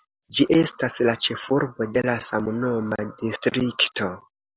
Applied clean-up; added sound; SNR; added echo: none; none; none; none.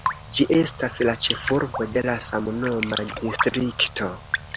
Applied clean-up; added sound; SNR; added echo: none; Raindrop; 7 dB; none.